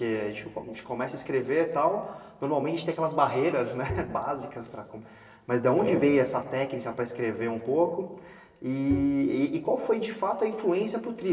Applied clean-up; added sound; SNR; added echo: none; Bowed string instrument; 10 dB; reverberation time 1.2 s.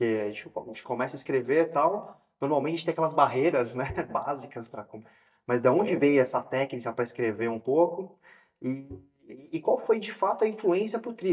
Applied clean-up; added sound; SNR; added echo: neural mask model DeepFilterNet 3.